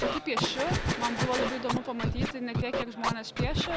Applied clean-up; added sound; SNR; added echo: none; Gunshot, gunfire + Scratching (performance technique); -2 dB; none.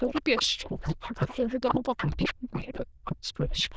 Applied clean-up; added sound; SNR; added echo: neural diffusion model UNIVERSE++.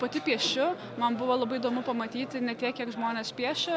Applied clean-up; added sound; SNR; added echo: none; none; none; none.